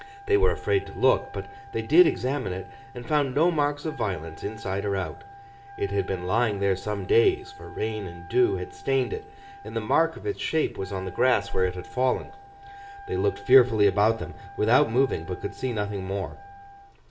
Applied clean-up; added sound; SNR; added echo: none; Wind instrument, woodwind instrument; 19 dB; reverberation time 0.7 s.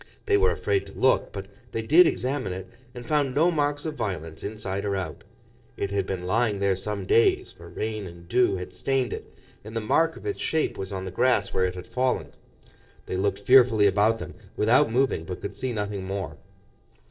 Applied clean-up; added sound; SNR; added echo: neural separator model SepFormer DNS4.